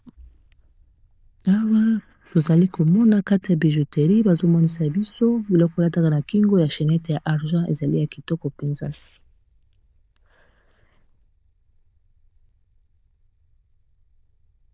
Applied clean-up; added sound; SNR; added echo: neural diffusion model UNIVERSE++.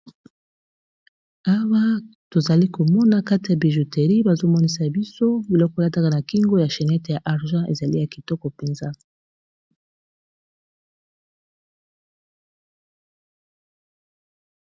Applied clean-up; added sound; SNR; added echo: none; none; none; none.